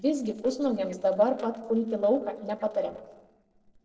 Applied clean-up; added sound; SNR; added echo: neural separator model SepFormer DNS4.